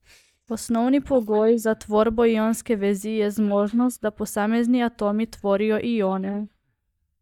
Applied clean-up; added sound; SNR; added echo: neural mask model DeepFilterNet 3.